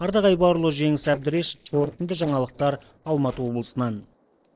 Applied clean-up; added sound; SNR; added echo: neural separator model SepFormer DNS4.